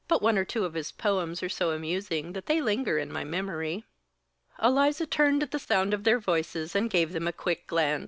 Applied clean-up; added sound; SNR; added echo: none; none; none; none.